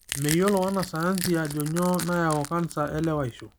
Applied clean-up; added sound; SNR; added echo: none; Crack / Crushing; 12 dB; none.